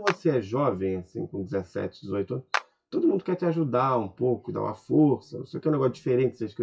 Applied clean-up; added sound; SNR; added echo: classical method WPE with log-MMSE.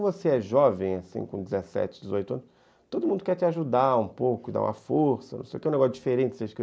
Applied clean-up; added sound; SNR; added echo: none; none; none; none.